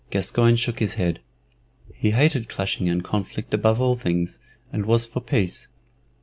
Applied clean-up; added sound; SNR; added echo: none; none; none; none.